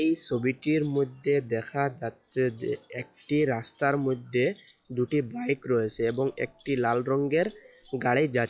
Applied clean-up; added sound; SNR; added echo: classical method log-MMSE.